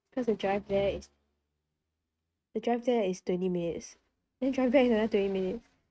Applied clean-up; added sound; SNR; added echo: neural mask model RNNoise.